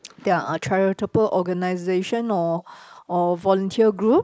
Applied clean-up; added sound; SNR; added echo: neural mask model Resemble Enhance denoiser.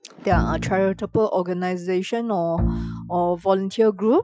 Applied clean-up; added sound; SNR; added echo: classical method Wiener filter.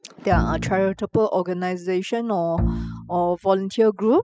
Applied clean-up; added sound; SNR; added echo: classical method spectral subtraction.